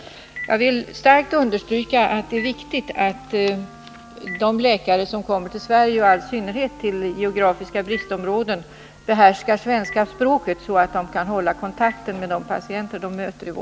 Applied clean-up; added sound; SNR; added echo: none; Wind instrument, woodwind instrument + Telephone; 18 dB; none.